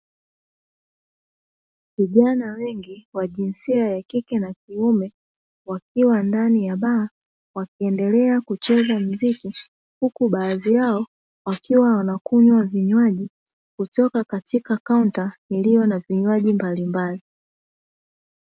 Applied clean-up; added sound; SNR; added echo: none; none; none; none.